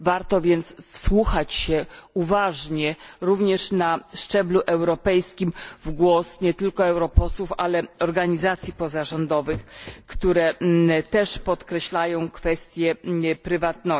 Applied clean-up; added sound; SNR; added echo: neural mask model Resemble Enhance denoiser.